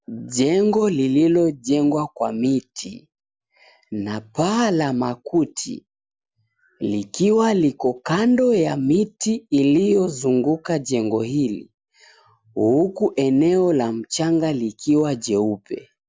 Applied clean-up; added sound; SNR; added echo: none; none; none; none.